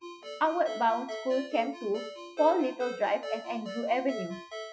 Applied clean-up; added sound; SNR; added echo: classical method Wiener filter.